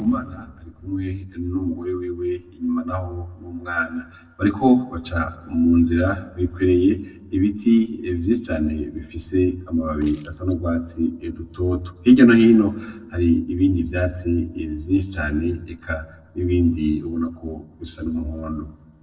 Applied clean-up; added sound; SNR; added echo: neural separator model SepFormer DNS4.